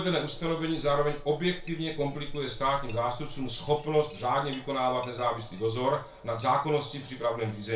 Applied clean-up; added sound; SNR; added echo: none; Chink, clink; 13 dB; reverberation time 0.3 s.